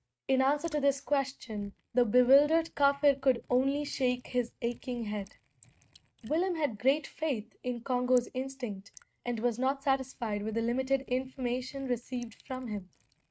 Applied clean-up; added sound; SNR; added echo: neural mask model RNNoise.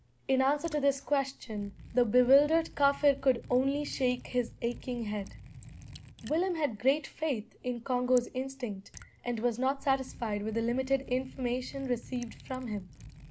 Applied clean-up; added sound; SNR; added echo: none; Liquid; 19 dB; none.